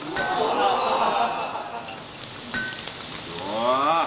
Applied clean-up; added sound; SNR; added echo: none; Hammer; 12 dB; none.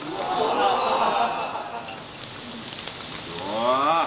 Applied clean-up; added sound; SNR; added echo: none; none; none; none.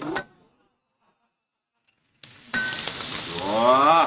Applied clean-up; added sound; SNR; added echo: neural mask model RNNoise.